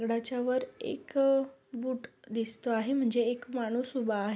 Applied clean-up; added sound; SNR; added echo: none; none; none; none.